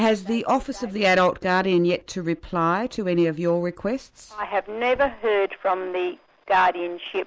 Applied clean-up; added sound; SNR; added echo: none; none; none; none.